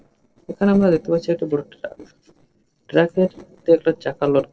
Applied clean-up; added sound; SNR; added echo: neural separator model SepFormer DNS4.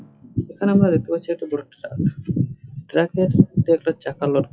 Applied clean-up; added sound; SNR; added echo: classical method WPE with log-MMSE.